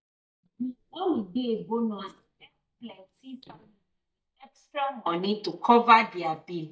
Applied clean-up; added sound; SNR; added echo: neural mask model DeepFilterNet 3.